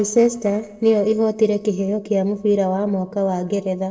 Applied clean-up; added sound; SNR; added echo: neural separator model SepFormer DNS4.